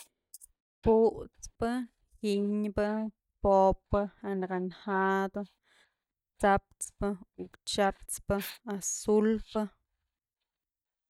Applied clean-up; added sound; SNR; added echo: neural mask model DeepFilterNet 3.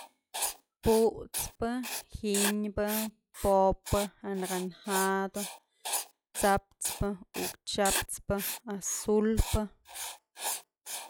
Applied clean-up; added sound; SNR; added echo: classical method log-MMSE.